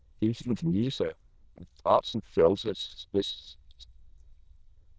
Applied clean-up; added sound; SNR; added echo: neural diffusion model UNIVERSE++.